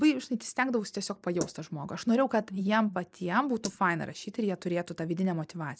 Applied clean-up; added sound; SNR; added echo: neural mask model Resemble Enhance denoiser.